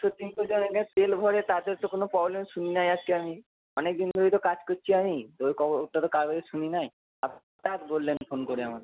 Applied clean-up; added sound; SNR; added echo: none; none; none; none.